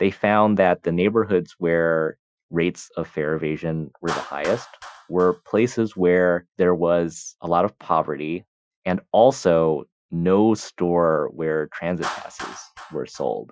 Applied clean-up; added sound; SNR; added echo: classical method Wiener filter.